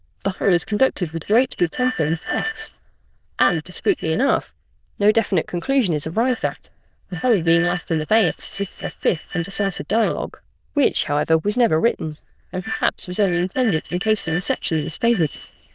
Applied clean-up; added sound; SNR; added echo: neural diffusion model UNIVERSE++.